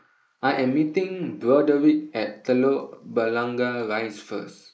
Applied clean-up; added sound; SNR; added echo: neural mask model Resemble Enhance denoiser.